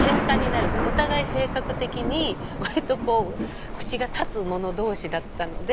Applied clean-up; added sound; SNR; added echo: none; Thunder; 1 dB; none.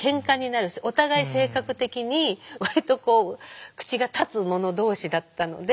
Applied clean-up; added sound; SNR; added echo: none; none; none; none.